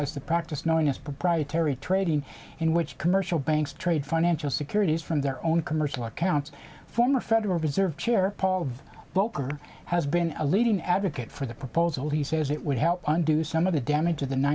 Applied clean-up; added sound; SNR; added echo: none; none; none; none.